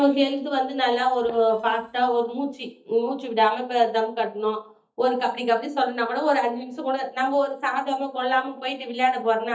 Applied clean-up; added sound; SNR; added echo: neural mask model DeepFilterNet 3.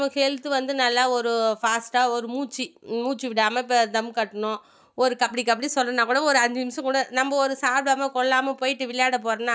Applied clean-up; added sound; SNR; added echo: none; none; none; none.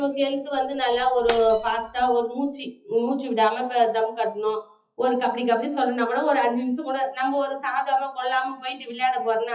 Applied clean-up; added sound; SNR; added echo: classical method WPE with log-MMSE.